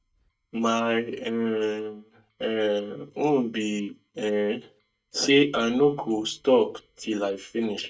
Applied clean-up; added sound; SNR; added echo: neural mask model DeepFilterNet 3.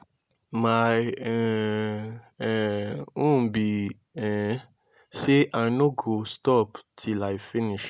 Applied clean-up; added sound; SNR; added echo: none; none; none; none.